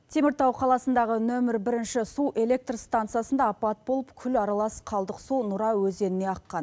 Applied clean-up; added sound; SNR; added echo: none; none; none; none.